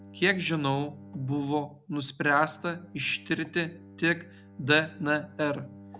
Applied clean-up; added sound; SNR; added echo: none; Bowed string instrument; 20 dB; none.